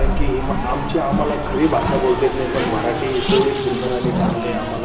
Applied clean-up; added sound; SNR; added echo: none; Race car, auto racing; 0 dB; reverberation time 1.6 s.